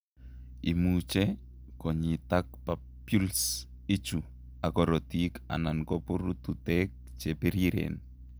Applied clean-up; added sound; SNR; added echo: none; none; none; none.